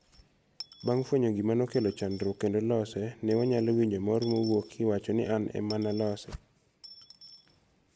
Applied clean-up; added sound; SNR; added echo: none; Coin (dropping) / Dishes, pots, and pans; 17 dB; none.